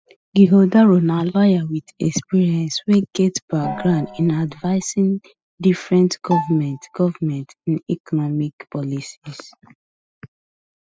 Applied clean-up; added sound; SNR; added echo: classical method spectral subtraction.